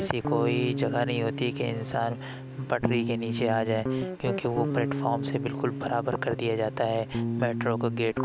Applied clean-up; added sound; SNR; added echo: none; Guitar; 3 dB; none.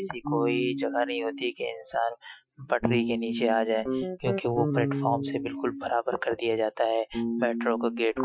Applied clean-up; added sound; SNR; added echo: classical method Wiener filter.